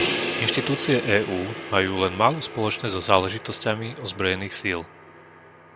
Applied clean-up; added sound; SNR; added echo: none; Crash cymbal; 7 dB; none.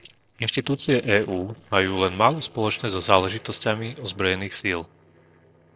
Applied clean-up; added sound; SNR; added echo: neural separator model SepFormer DNS4.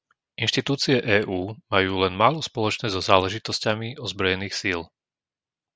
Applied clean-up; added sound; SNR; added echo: none; none; none; none.